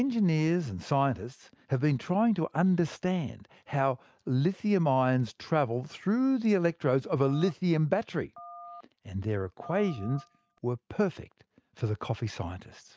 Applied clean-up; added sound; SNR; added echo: neural mask model RNNoise.